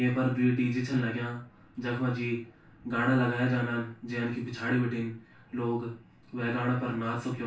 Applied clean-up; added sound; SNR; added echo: none; none; none; reverberation time 0.3 s.